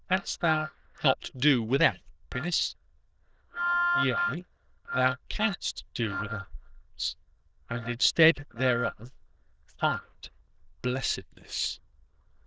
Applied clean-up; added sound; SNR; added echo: neural diffusion model UNIVERSE++.